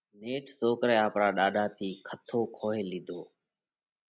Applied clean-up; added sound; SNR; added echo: none; none; none; none.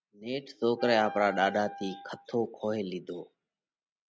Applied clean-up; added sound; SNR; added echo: none; Wind instrument, woodwind instrument; 13 dB; none.